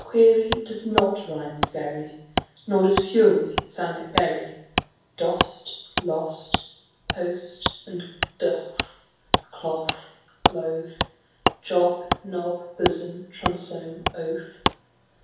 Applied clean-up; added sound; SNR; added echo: none; Wood; 4 dB; reverberation time 0.7 s.